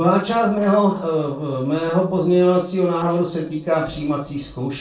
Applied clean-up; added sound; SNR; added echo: neural separator model SepFormer DNS4.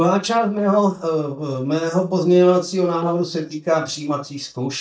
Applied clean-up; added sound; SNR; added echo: neural mask model DeepFilterNet 3.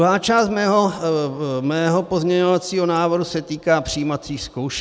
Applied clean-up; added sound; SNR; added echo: none; none; none; none.